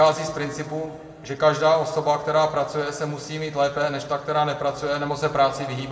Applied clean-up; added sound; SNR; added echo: none; none; none; reverberation time 1.3 s.